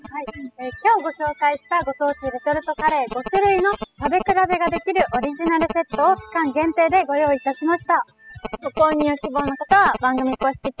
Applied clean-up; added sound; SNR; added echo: classical method spectral subtraction.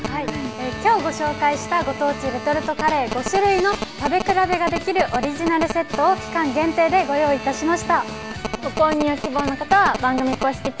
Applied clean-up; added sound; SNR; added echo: none; Telephone; 10 dB; none.